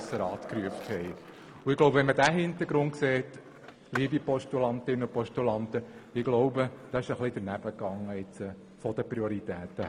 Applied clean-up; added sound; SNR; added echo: none; Skateboard; 18 dB; none.